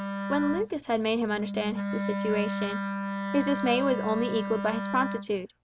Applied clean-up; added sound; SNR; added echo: none; Wind instrument, woodwind instrument; 4 dB; none.